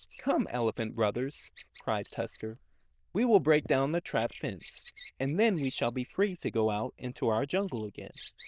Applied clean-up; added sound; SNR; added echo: neural diffusion model UNIVERSE++.